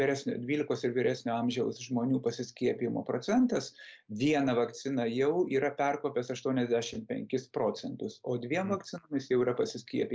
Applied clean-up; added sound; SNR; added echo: none; none; none; none.